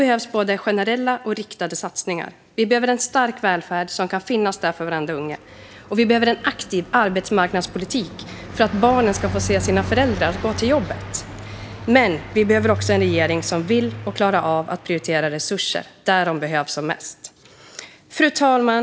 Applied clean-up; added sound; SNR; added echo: none; Car passing by; 13 dB; none.